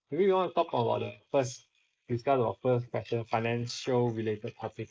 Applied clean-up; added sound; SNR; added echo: neural mask model Resemble Enhance denoiser.